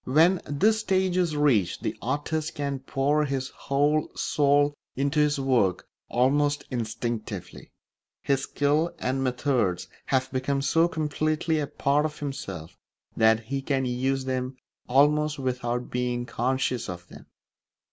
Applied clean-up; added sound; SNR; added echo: none; none; none; none.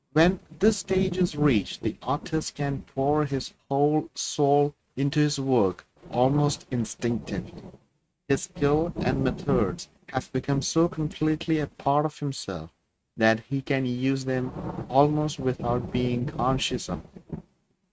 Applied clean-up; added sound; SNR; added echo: neural mask model RNNoise.